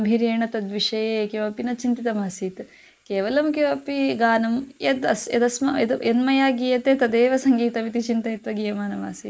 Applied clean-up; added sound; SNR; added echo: neural mask model Resemble Enhance denoiser.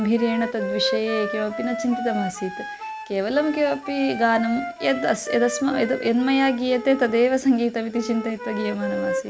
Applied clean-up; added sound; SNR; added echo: none; Wind instrument, woodwind instrument; 9 dB; none.